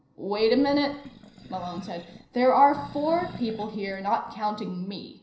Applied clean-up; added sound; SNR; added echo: none; Animal; 18 dB; reverberation time 0.5 s.